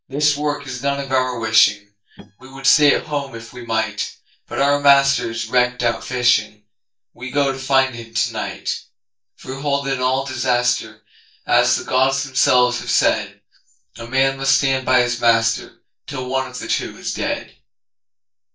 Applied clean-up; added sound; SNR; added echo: neural mask model DeepFilterNet 3.